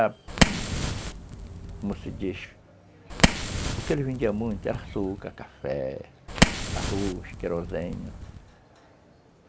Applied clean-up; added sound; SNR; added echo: none; Fire; -4 dB; none.